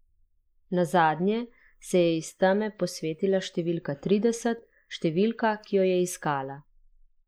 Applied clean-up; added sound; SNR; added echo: neural mask model Resemble Enhance denoiser.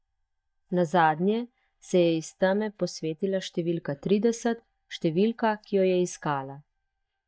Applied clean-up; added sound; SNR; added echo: neural mask model DeepFilterNet 3.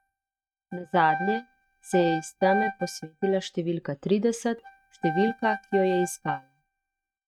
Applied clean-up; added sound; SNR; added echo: neural mask model RNNoise.